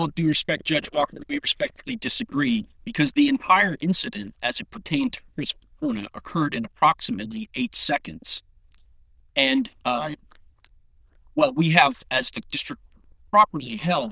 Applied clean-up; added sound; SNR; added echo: neural diffusion model UNIVERSE++.